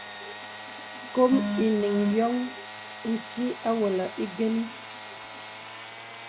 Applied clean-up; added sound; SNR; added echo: none; Sawing / Engine; 11 dB; none.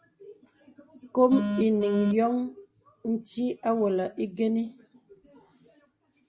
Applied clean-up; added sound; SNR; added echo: none; none; none; none.